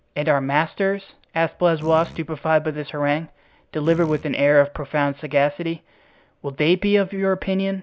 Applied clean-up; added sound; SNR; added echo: none; Fart; 19 dB; none.